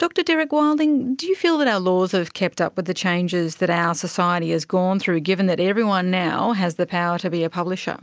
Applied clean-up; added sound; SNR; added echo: none; none; none; none.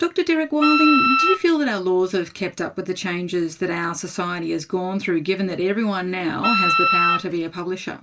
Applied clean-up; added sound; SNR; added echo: none; Wind instrument, woodwind instrument; -2 dB; reverberation time 0.2 s.